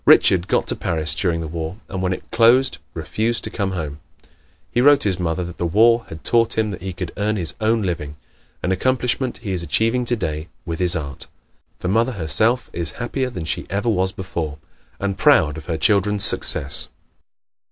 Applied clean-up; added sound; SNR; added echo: none; none; none; none.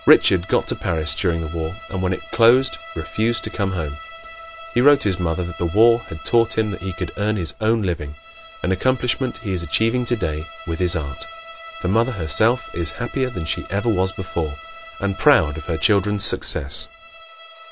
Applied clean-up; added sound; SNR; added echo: none; Bowed string instrument; 18 dB; none.